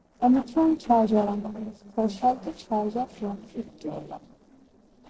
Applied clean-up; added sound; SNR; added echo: neural separator model SepFormer DNS4.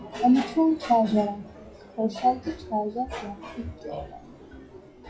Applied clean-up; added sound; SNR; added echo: classical method WPE with log-MMSE.